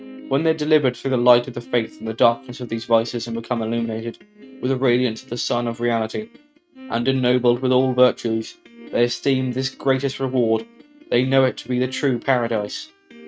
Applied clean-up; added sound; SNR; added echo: neural mask model RNNoise.